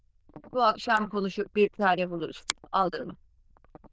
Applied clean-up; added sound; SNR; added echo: neural diffusion model UNIVERSE++.